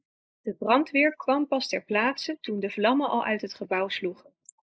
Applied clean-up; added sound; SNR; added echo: neural mask model Resemble Enhance denoiser.